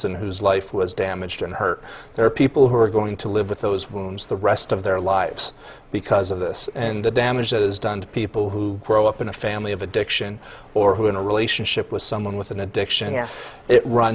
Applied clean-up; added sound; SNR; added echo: none; none; none; none.